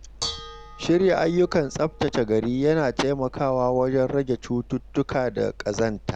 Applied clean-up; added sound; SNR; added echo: none; Dishes, pots, and pans / Bell; 17 dB; none.